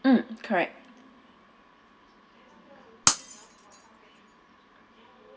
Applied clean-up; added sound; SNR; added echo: none; Shatter; -2 dB; reverberation time 1.1 s.